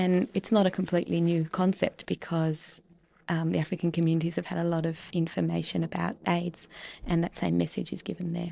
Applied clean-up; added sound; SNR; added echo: neural separator model SepFormer DNS4.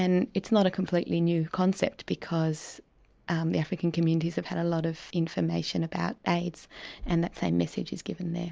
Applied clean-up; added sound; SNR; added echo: none; none; none; none.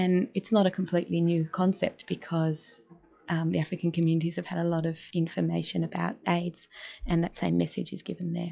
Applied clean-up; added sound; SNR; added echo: classical method log-MMSE.